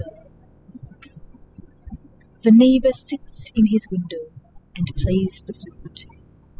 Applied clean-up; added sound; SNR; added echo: classical method spectral subtraction.